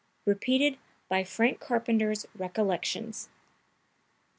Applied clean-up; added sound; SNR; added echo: none; none; none; none.